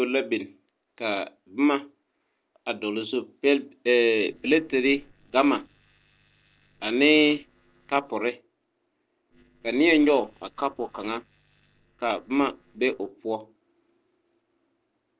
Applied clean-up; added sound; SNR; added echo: neural separator model SepFormer DNS4.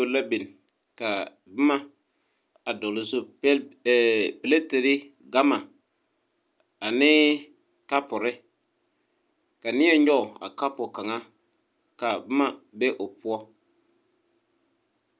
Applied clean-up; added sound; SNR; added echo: none; none; none; none.